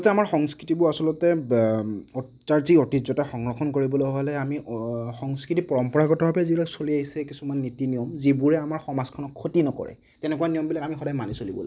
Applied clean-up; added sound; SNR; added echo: none; none; none; none.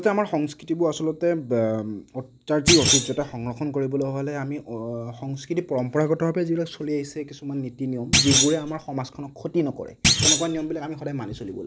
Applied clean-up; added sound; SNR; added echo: none; Thump, thud; -3 dB; none.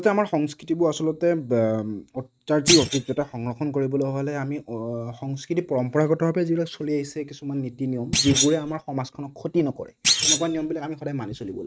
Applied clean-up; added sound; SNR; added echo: neural mask model RNNoise.